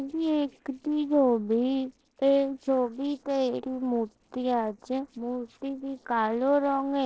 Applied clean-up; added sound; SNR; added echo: neural separator model SepFormer DNS4.